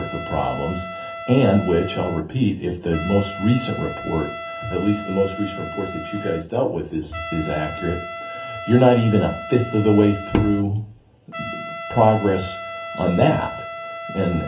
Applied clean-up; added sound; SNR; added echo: none; Trumpet; 11 dB; reverberation time 0.3 s.